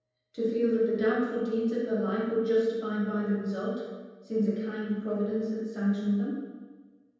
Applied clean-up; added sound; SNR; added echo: none; none; none; reverberation time 1.2 s.